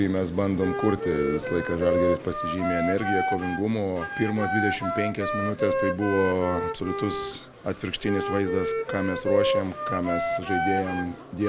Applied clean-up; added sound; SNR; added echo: none; Wind instrument, woodwind instrument; 2 dB; none.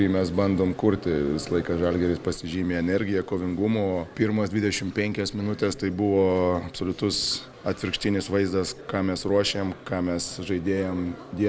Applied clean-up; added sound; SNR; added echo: none; none; none; none.